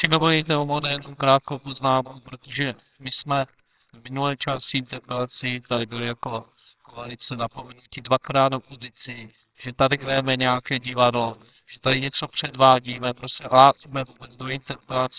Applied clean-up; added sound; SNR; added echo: neural separator model SepFormer WHAMR!.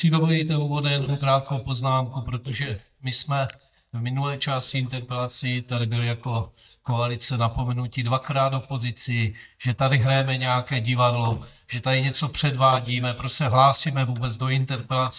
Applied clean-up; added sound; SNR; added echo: neural mask model DeepFilterNet 3.